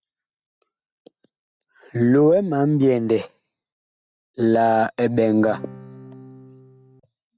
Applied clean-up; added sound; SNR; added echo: neural mask model RNNoise.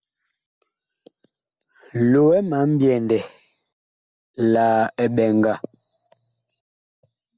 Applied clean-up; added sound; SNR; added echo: none; none; none; none.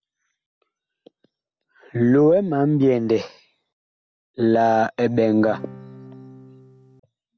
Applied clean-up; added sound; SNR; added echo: none; Acoustic guitar / Strum; 19 dB; none.